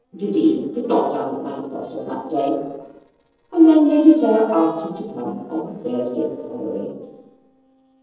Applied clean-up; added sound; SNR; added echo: neural separator model SepFormer DNS4.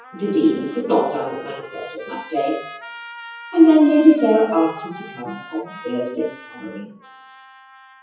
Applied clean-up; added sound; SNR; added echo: classical method WPE with log-MMSE.